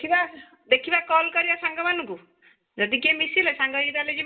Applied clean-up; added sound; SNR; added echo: none; none; none; reverberation time 0.3 s.